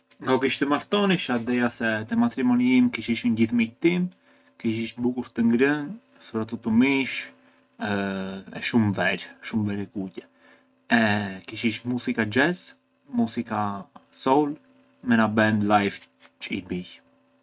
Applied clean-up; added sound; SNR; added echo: none; none; none; none.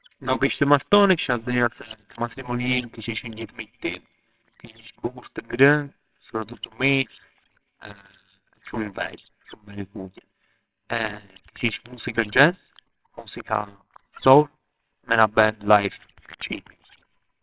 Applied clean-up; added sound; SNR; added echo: neural separator model SepFormer WHAMR!.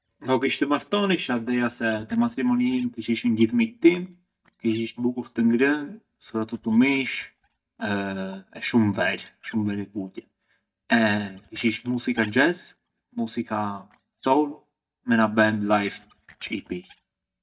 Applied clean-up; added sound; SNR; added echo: neural mask model DeepFilterNet 3.